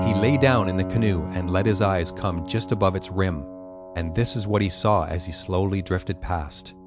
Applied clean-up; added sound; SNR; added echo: none; Piano; 9 dB; none.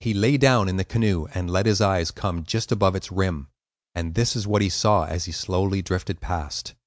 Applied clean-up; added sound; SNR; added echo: none; none; none; none.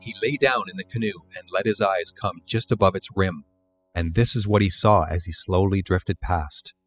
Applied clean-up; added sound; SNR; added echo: classical method spectral subtraction.